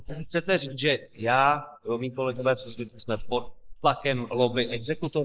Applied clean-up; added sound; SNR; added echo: neural mask model Resemble Enhance denoiser.